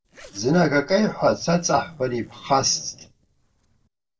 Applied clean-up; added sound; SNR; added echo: neural separator model SepFormer DNS4.